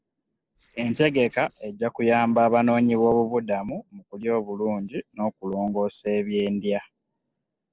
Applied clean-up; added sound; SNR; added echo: neural separator model SepFormer DNS4.